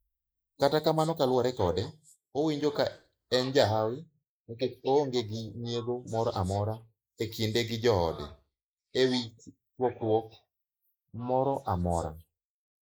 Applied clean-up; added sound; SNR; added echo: neural mask model Resemble Enhance denoiser.